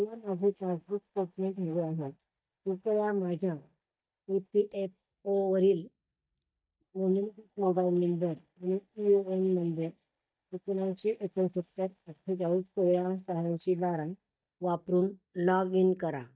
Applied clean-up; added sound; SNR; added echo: neural mask model DeepFilterNet 3.